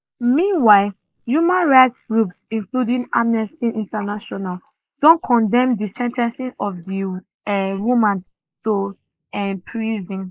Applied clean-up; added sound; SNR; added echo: neural mask model Resemble Enhance denoiser.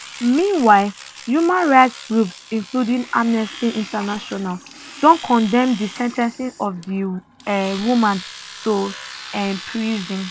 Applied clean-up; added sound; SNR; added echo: none; Domestic sounds, home sounds; 17 dB; none.